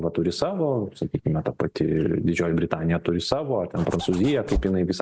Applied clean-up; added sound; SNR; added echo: none; Zipper (clothing); 8 dB; none.